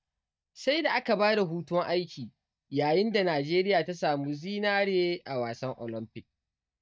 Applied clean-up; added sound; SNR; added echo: neural mask model DeepFilterNet 3.